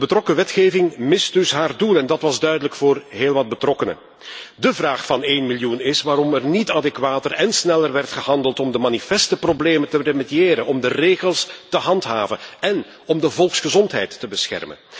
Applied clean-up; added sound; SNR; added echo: none; none; none; none.